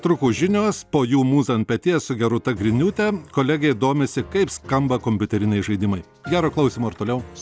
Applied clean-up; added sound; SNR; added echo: none; none; none; none.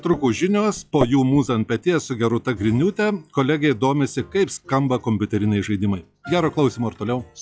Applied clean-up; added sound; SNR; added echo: classical method log-MMSE.